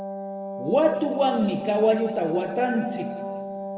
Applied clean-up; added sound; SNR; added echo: none; Wind instrument, woodwind instrument; 8 dB; reverberation time 1.6 s.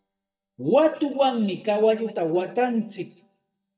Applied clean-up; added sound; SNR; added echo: neural mask model DeepFilterNet 3.